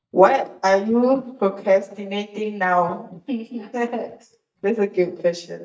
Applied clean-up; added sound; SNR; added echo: neural mask model DeepFilterNet 3.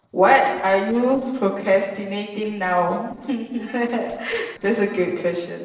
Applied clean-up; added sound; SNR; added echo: neural separator model SepFormer DNS4.